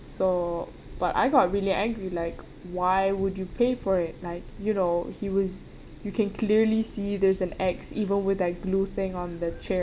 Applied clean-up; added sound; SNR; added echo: none; none; none; none.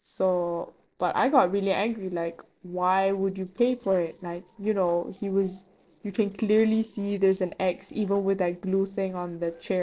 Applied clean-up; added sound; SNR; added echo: neural separator model SepFormer DNS4.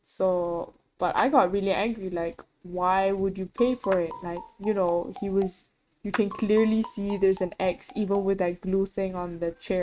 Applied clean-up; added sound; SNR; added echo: neural mask model RNNoise.